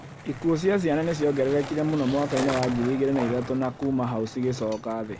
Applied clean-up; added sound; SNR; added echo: none; Skateboard; 12 dB; none.